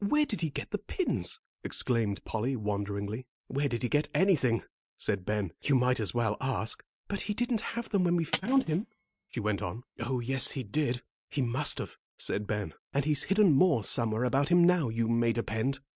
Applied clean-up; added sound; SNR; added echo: neural mask model RNNoise.